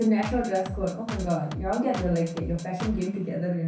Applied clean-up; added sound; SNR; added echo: none; Drum kit; 10 dB; reverberation time 0.6 s.